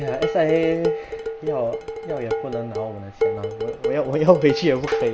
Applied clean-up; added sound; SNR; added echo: none; Dishes, pots, and pans; 4 dB; none.